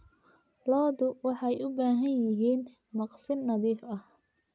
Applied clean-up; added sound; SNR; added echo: none; none; none; none.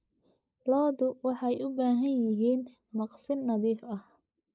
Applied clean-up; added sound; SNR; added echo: neural mask model Resemble Enhance denoiser.